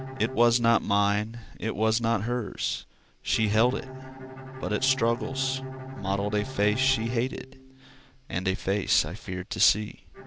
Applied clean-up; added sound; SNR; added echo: none; Bowed string instrument; 13 dB; none.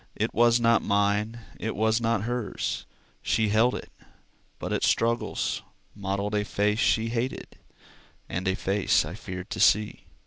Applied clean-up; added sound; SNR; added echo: none; none; none; none.